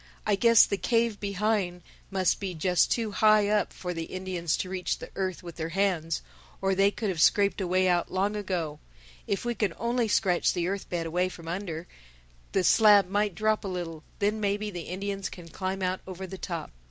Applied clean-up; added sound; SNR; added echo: none; none; none; none.